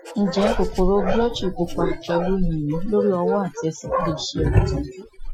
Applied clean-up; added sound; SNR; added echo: classical method Wiener filter.